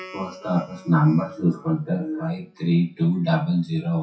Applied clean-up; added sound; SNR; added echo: classical method WPE with log-MMSE.